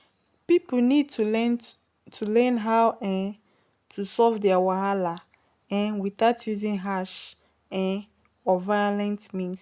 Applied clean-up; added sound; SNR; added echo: none; none; none; none.